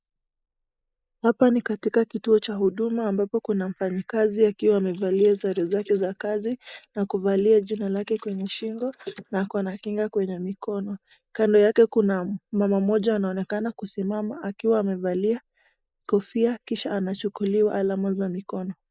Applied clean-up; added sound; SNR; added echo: neural mask model Resemble Enhance denoiser.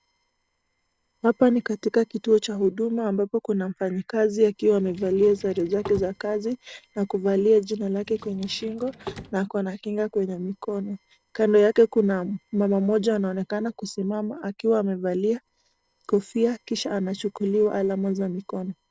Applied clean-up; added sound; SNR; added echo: neural separator model SepFormer DNS4.